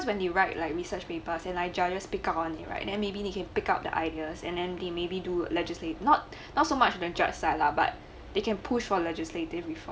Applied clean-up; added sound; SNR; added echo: none; none; none; none.